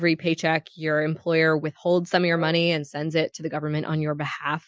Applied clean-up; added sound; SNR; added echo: classical method Wiener filter.